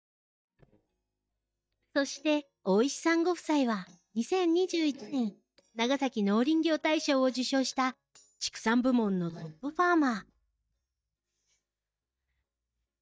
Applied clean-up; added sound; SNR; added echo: neural mask model DeepFilterNet 3.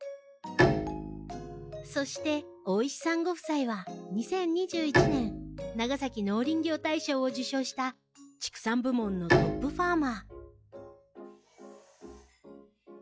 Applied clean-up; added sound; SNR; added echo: classical method log-MMSE.